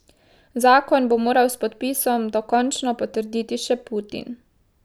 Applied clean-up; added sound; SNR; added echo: none; none; none; none.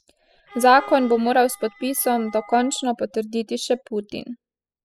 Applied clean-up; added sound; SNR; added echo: classical method spectral subtraction.